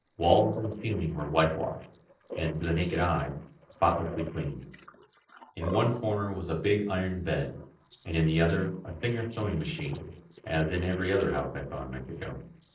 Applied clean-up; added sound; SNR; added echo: neural separator model SepFormer DNS4.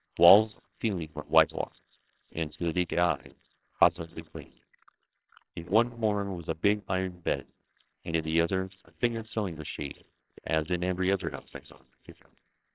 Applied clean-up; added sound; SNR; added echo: neural separator model SepFormer WHAMR!.